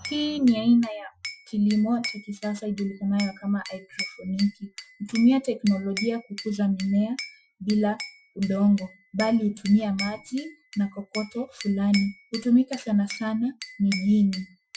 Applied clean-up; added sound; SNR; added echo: classical method Wiener filter.